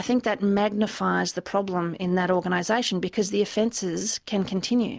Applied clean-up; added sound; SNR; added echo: none; none; none; none.